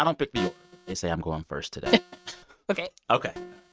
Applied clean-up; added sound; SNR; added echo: neural mask model RNNoise.